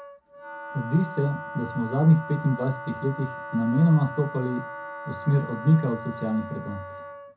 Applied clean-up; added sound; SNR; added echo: none; Wind instrument, woodwind instrument; 12 dB; reverberation time 0.3 s.